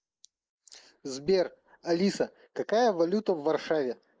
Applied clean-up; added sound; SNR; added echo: neural mask model Resemble Enhance denoiser.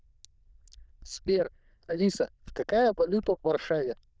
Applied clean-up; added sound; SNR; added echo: neural diffusion model UNIVERSE++.